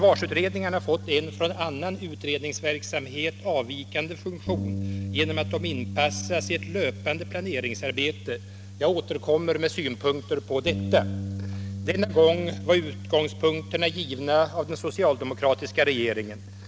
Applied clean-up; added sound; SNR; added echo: none; Bass guitar; 9 dB; none.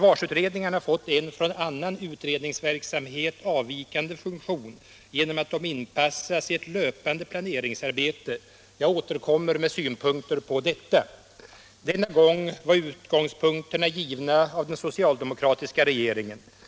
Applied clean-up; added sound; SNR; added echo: none; none; none; none.